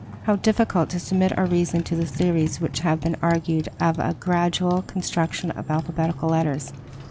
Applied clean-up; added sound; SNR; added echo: none; Motorcycle; 13 dB; none.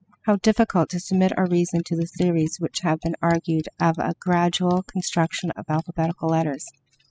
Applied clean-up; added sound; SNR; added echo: classical method spectral subtraction.